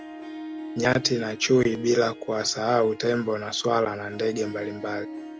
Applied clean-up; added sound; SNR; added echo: none; Harp; 13 dB; none.